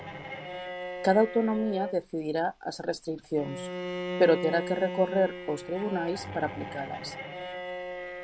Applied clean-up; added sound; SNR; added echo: none; Bowed string instrument; 8 dB; none.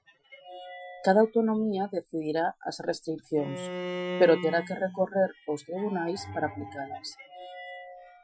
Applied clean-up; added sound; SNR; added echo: classical method Wiener filter.